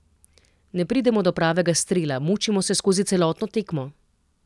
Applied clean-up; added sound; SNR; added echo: none; none; none; none.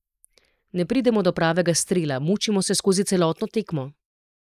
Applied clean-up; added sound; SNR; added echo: neural mask model Resemble Enhance denoiser.